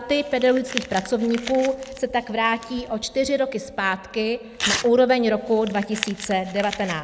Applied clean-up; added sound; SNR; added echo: none; Crumpling, crinkling / Tearing; 12 dB; none.